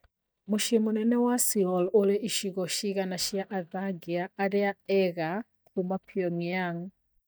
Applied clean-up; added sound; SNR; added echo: neural mask model DeepFilterNet 3.